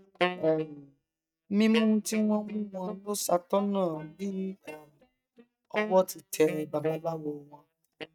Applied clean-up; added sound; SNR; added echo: neural mask model DeepFilterNet 3.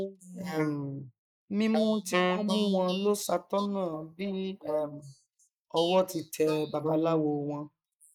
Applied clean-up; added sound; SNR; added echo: neural mask model Resemble Enhance denoiser.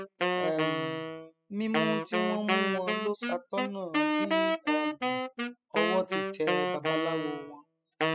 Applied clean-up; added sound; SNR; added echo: classical method spectral subtraction.